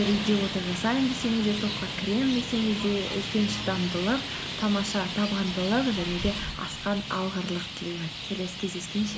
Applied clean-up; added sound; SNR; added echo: none; Traffic noise, roadway noise; 6 dB; none.